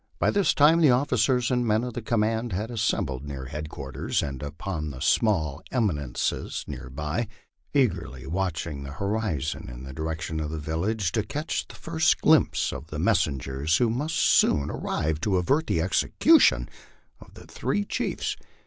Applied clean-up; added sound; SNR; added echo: none; none; none; none.